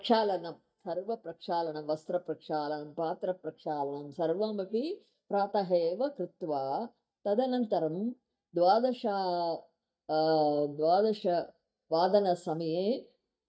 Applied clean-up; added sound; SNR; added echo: neural mask model DeepFilterNet 3.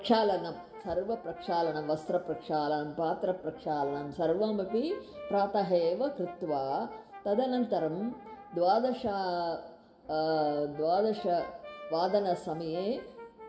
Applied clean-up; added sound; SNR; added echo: none; Brass instrument; 17 dB; reverberation time 2.9 s.